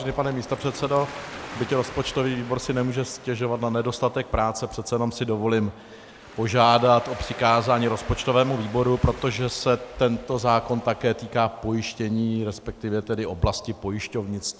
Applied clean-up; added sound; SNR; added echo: none; Waves, surf; 19 dB; none.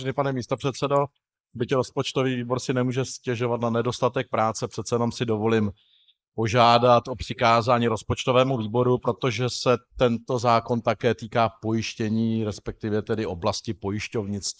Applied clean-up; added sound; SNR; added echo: neural mask model Resemble Enhance denoiser.